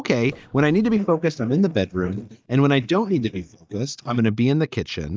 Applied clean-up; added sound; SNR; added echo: neural mask model DeepFilterNet 3.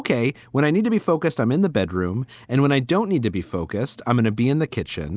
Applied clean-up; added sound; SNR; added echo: none; none; none; none.